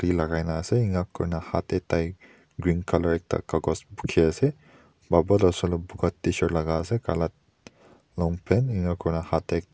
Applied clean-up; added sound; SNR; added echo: none; none; none; none.